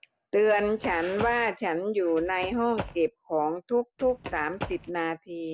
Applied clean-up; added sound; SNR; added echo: none; Run; 12 dB; none.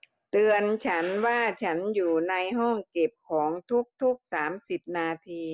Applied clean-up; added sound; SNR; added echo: none; none; none; none.